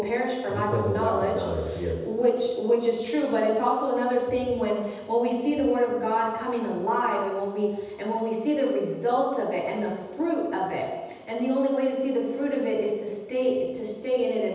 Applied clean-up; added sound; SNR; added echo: none; none; none; reverberation time 1.1 s.